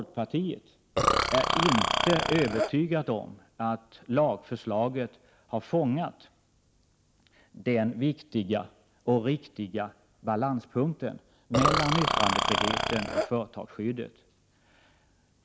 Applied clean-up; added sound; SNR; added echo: none; Burping, eructation; -3 dB; none.